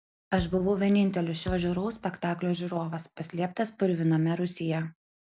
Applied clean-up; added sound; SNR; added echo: none; Thump, thud; 14 dB; none.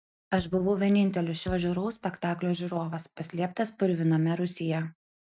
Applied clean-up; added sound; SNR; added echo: neural mask model RNNoise.